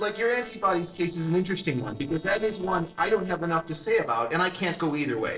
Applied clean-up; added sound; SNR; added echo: neural separator model SepFormer DNS4.